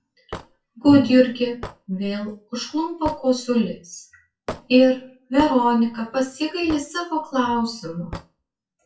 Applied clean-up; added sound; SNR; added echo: classical method WPE with log-MMSE.